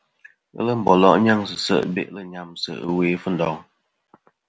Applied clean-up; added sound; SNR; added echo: none; none; none; none.